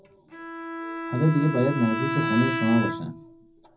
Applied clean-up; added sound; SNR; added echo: none; Bowed string instrument; 5 dB; reverberation time 0.4 s.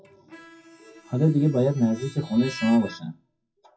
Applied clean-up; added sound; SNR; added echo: classical method WPE with log-MMSE.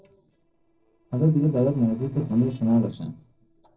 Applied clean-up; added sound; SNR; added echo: neural separator model SepFormer DNS4.